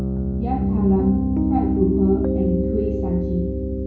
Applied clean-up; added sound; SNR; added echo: none; Piano; -3 dB; reverberation time 0.6 s.